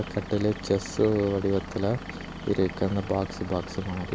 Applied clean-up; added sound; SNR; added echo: none; Engine / Vehicle; 11 dB; none.